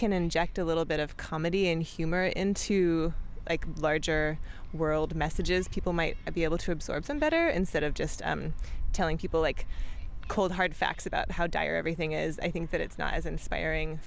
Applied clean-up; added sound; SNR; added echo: none; none; none; none.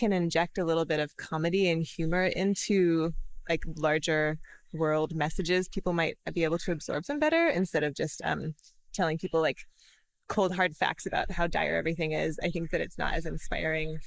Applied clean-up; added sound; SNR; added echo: neural mask model Resemble Enhance denoiser.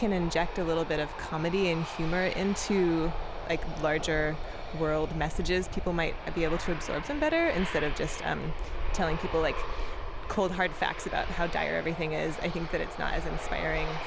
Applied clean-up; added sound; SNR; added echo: none; Aircraft; 11 dB; none.